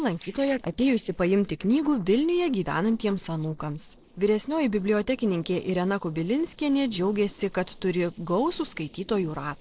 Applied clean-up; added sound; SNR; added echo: neural separator model SepFormer DNS4.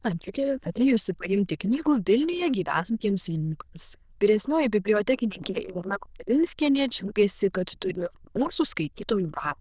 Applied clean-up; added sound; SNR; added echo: neural diffusion model UNIVERSE++.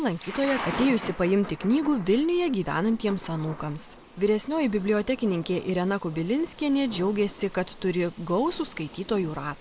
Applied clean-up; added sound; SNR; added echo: none; Thunder / Rain; 15 dB; none.